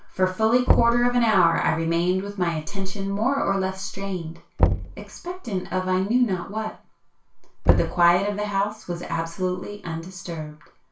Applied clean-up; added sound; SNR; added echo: none; Knock / Wood; 5 dB; reverberation time 0.3 s.